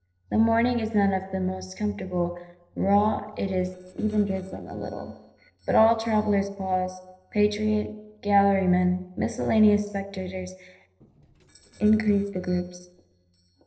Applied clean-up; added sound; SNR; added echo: neural separator model SepFormer DNS4.